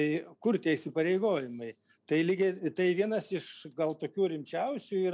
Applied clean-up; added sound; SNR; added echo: none; none; none; none.